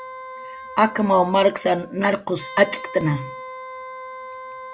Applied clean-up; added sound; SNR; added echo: none; Wind instrument, woodwind instrument; 14 dB; none.